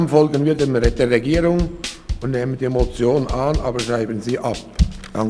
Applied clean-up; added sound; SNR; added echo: none; Drum / Drum kit; 8 dB; none.